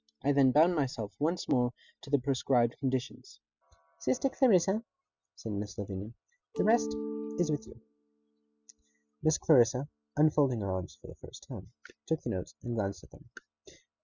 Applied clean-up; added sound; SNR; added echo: classical method spectral subtraction.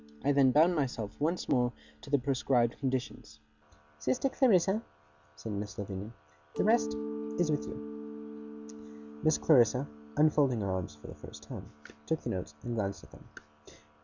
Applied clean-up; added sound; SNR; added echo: none; Mallet percussion; 13 dB; none.